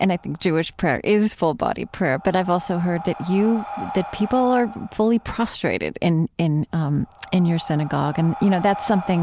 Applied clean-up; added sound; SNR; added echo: none; Breathing; 16 dB; none.